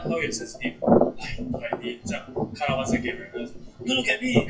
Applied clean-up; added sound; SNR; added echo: classical method WPE with log-MMSE.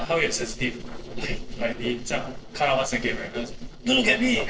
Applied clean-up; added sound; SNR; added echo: neural separator model SepFormer DNS4.